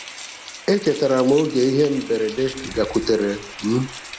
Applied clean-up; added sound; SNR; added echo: none; Rain; 15 dB; none.